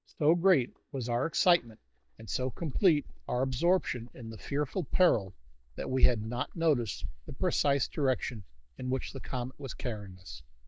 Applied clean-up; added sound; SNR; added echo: neural mask model DeepFilterNet 3.